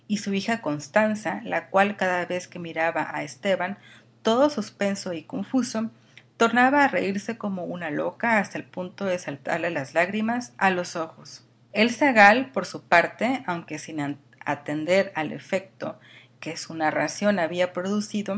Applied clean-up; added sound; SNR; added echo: none; none; none; none.